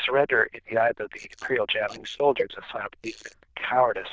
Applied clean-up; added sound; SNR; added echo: neural diffusion model UNIVERSE++.